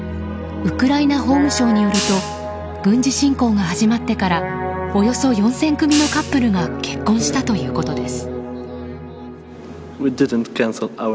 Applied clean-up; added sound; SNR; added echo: none; Hi-hat; 12 dB; none.